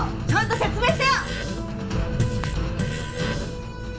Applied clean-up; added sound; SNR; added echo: none; Fart; 5 dB; reverberation time 0.7 s.